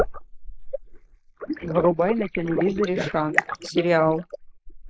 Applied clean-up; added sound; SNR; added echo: neural mask model Resemble Enhance denoiser.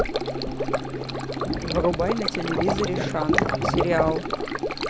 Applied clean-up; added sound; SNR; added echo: none; Stream; -1 dB; none.